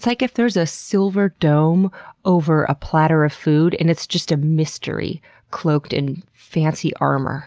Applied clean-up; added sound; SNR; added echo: none; none; none; none.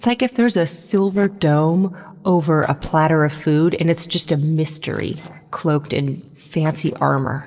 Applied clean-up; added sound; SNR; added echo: neural separator model SepFormer DNS4.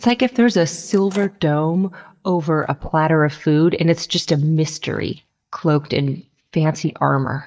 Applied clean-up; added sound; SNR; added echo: neural mask model DeepFilterNet 3.